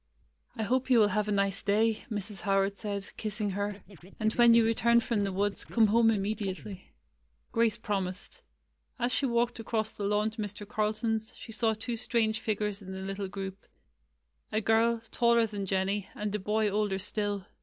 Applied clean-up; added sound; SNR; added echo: none; Scratching (performance technique); 16 dB; none.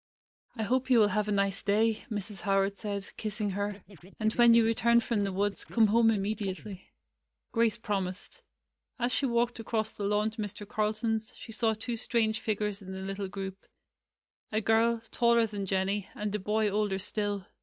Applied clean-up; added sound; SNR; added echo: neural mask model RNNoise.